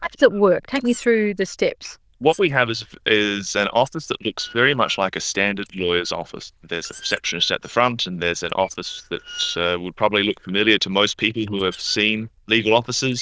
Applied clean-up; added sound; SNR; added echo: neural diffusion model UNIVERSE++.